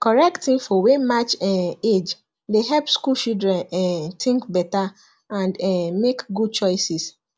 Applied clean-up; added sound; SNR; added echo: none; none; none; none.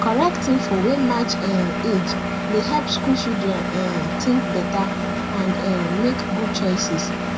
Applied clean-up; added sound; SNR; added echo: none; Engine; 1 dB; reverberation time 1.3 s.